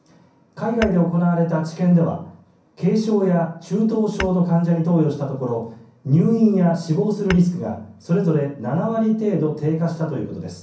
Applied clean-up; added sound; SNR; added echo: none; Tap / Hammer / Glass; 19 dB; reverberation time 0.6 s.